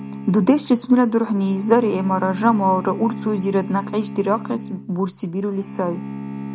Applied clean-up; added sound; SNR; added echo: none; Bowed string instrument; 11 dB; none.